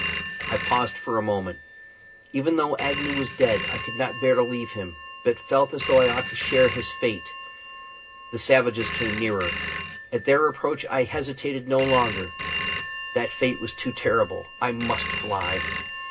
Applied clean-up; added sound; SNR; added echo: none; Telephone; -1 dB; reverberation time 0.2 s.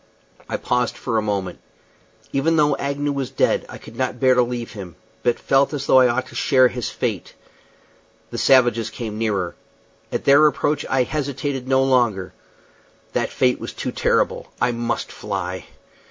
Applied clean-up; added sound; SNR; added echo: none; none; none; none.